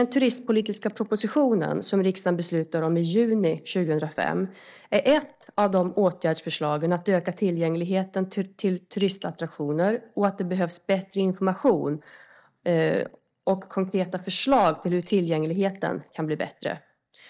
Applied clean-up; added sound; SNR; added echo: neural mask model DeepFilterNet 3.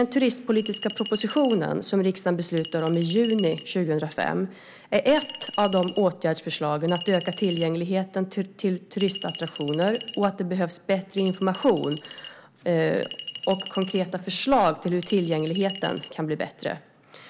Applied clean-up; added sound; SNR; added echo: none; Chink, clink; 15 dB; none.